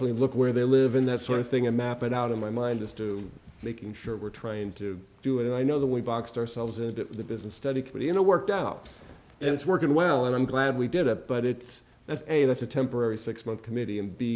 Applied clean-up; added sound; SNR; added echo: none; none; none; none.